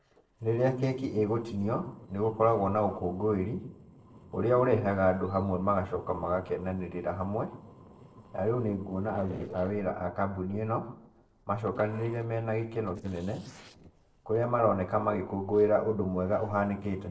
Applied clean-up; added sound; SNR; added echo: neural separator model SepFormer DNS4.